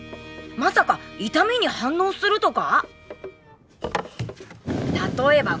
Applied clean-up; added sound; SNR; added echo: none; none; none; none.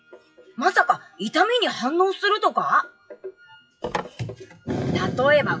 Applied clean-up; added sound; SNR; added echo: classical method WPE with log-MMSE.